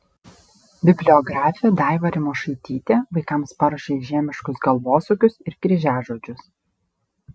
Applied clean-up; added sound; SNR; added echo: none; none; none; none.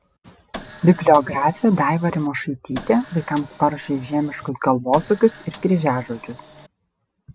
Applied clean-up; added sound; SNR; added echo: none; Printer; 19 dB; none.